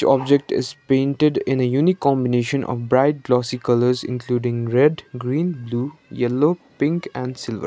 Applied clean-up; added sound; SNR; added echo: none; none; none; none.